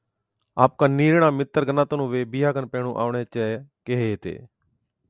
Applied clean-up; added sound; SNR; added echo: none; none; none; none.